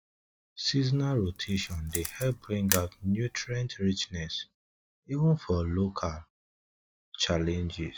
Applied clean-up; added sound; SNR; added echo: none; Camera; 8 dB; none.